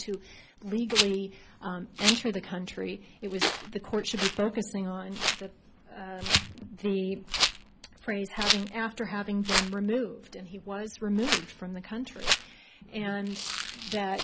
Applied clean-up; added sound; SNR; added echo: none; Rattle; 0 dB; none.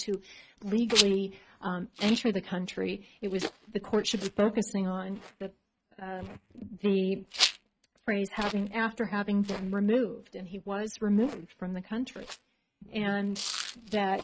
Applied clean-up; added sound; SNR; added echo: neural mask model RNNoise.